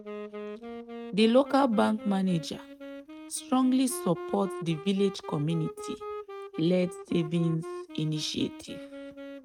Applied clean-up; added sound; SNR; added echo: neural mask model RNNoise.